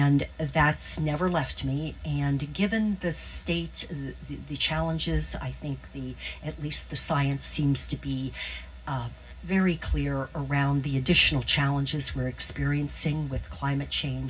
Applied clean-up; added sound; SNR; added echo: none; none; none; reverberation time 0.4 s.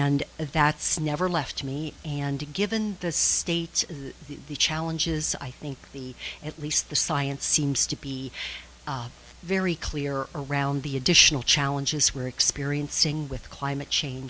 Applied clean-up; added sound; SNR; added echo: none; none; none; none.